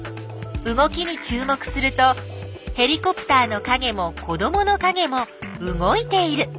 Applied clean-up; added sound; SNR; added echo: none; none; none; none.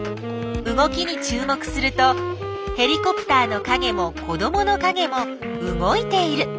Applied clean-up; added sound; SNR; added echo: none; Wind instrument, woodwind instrument; 7 dB; none.